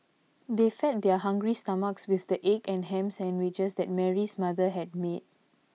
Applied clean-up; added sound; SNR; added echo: none; none; none; none.